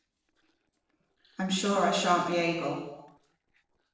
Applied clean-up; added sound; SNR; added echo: neural separator model SepFormer DNS4.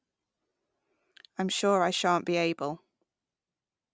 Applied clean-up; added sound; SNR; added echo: none; none; none; none.